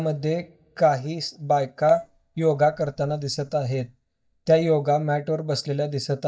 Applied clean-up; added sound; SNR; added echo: neural mask model DeepFilterNet 3.